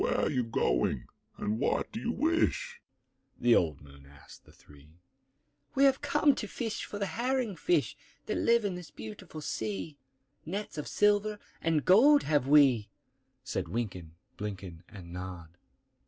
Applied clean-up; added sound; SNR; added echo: none; none; none; none.